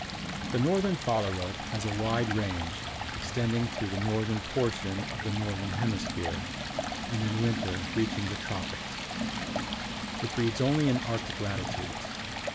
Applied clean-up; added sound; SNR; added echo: none; Stream; 3 dB; none.